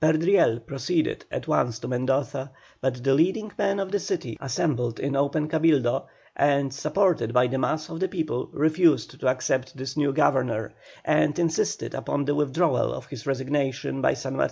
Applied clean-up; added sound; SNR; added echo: none; none; none; none.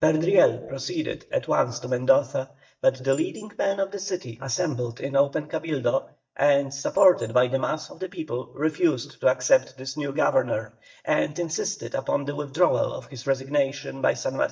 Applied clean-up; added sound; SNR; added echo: neural mask model DeepFilterNet 3.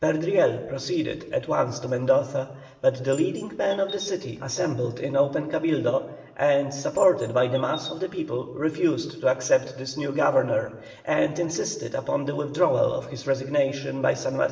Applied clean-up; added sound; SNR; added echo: none; Chirp, tweet; 18 dB; reverberation time 1.1 s.